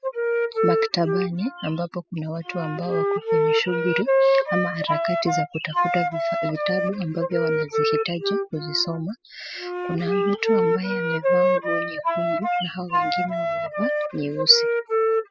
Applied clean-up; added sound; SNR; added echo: classical method spectral subtraction.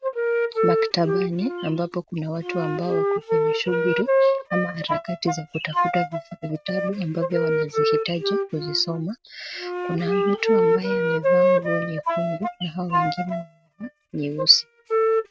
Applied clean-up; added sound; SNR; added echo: neural mask model RNNoise.